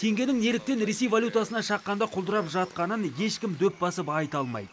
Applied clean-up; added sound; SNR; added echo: none; none; none; none.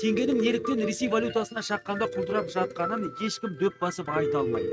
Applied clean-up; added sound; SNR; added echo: neural mask model RNNoise.